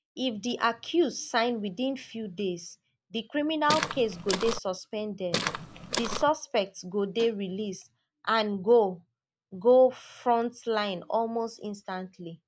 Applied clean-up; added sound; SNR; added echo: none; Walk, footsteps; 3 dB; none.